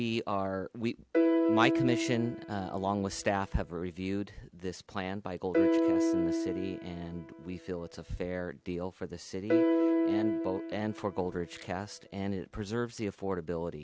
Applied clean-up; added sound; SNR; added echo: none; Piano; -3 dB; none.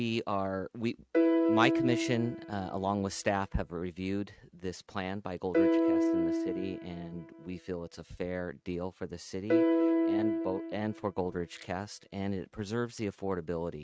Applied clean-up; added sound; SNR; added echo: neural mask model RNNoise.